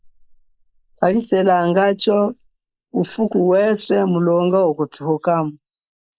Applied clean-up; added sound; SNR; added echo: neural mask model Resemble Enhance denoiser.